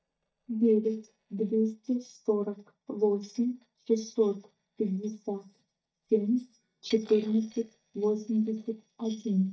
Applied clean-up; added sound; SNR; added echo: neural mask model DeepFilterNet 3.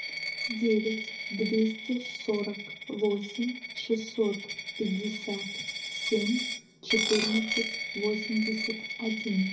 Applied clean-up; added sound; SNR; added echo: none; Coin (dropping); 5 dB; reverberation time 0.4 s.